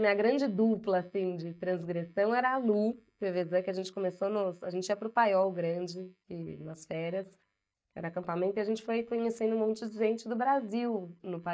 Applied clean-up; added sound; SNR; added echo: neural mask model DeepFilterNet 3.